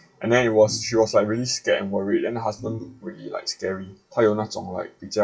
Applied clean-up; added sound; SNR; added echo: classical method WPE with log-MMSE.